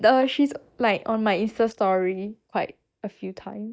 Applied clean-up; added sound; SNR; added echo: neural mask model DeepFilterNet 3.